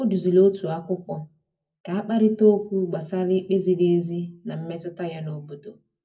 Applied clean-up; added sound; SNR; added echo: none; none; none; reverberation time 0.3 s.